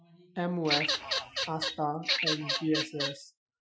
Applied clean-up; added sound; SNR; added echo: classical method Wiener filter.